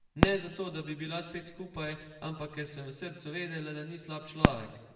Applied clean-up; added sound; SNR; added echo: none; Fireworks; -3 dB; reverberation time 1.0 s.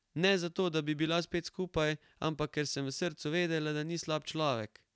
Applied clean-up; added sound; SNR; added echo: none; none; none; none.